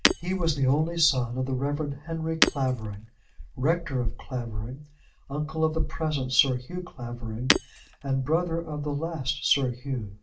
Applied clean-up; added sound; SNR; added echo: none; Shatter; 4 dB; reverberation time 0.2 s.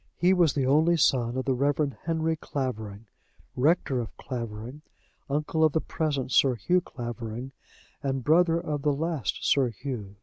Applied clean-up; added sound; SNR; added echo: none; none; none; none.